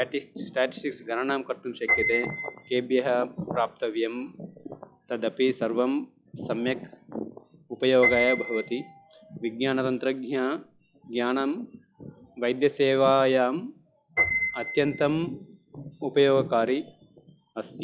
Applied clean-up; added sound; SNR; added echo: classical method log-MMSE.